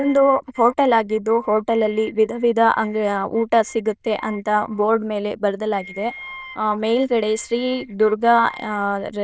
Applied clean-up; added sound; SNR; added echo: neural diffusion model UNIVERSE++.